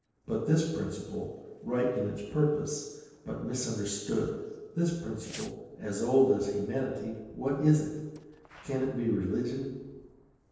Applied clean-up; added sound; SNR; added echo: neural separator model SepFormer DNS4.